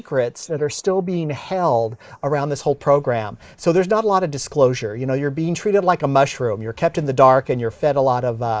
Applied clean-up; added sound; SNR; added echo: neural mask model Resemble Enhance denoiser.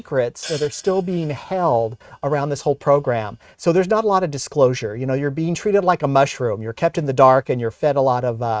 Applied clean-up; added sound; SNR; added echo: neural mask model RNNoise.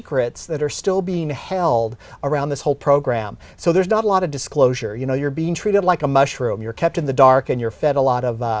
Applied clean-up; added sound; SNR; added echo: none; none; none; none.